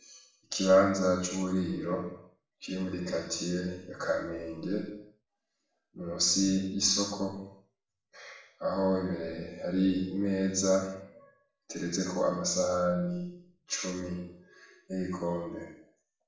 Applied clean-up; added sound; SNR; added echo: none; none; none; reverberation time 0.6 s.